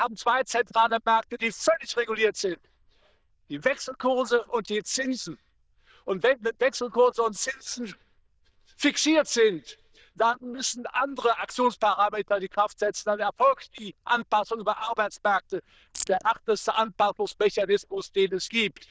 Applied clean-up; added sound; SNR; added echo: neural diffusion model UNIVERSE++.